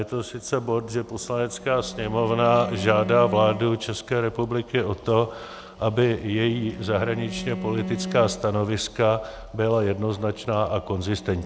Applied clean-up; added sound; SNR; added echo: none; Bowed string instrument; 13 dB; none.